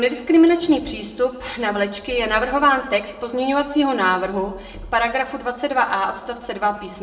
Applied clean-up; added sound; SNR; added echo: none; none; none; reverberation time 0.7 s.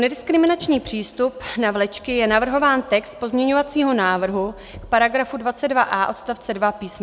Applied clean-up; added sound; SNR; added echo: none; none; none; none.